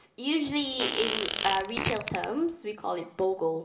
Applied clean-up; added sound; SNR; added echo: none; Fart; 3 dB; reverberation time 0.6 s.